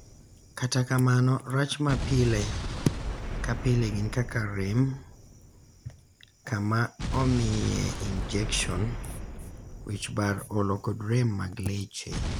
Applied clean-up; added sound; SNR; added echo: none; Explosion; 7 dB; none.